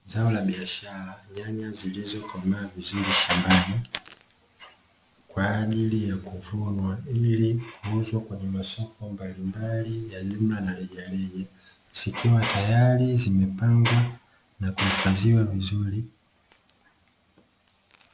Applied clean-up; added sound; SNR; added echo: none; none; none; none.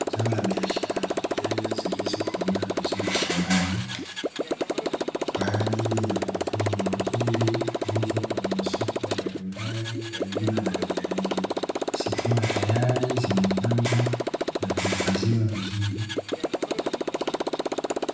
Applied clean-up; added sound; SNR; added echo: none; Motorcycle; 0 dB; reverberation time 0.8 s.